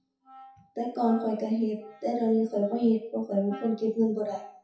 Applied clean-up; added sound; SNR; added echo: classical method WPE with log-MMSE.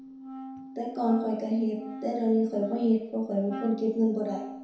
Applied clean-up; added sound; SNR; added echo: none; Wind instrument, woodwind instrument; 13 dB; reverberation time 0.7 s.